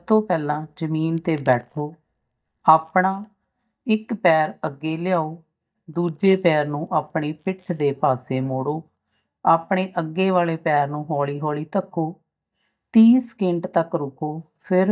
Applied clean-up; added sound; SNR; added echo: neural mask model DeepFilterNet 3.